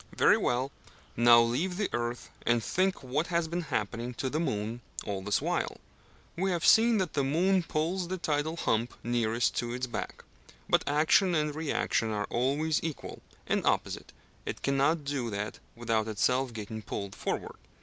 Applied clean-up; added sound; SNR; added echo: none; none; none; none.